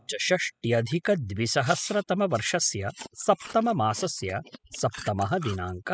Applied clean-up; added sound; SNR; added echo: classical method spectral subtraction.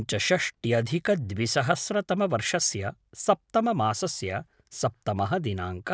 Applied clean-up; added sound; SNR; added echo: none; none; none; none.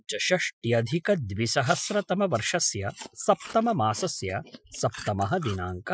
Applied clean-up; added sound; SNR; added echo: classical method Wiener filter.